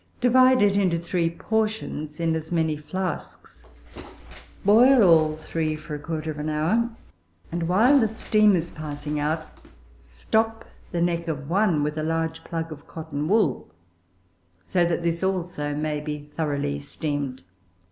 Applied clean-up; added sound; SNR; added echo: none; Bird; 19 dB; none.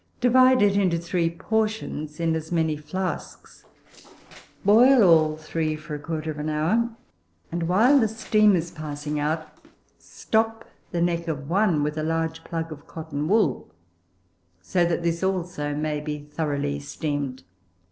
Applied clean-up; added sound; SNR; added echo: neural separator model SepFormer DNS4.